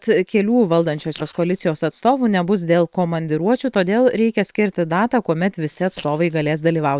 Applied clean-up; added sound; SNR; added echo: neural separator model SepFormer WHAM!.